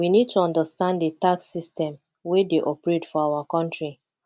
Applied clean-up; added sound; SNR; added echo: none; none; none; none.